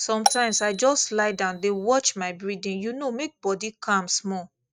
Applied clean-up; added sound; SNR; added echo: neural mask model RNNoise.